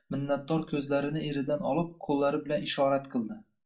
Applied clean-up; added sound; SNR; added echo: none; none; none; reverberation time 0.3 s.